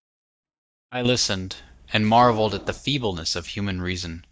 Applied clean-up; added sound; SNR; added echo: neural mask model DeepFilterNet 3.